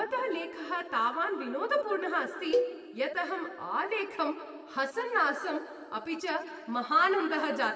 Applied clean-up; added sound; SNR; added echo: neural separator model SepFormer DNS4.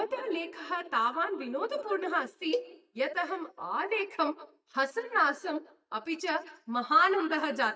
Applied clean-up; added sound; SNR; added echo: neural mask model DeepFilterNet 3.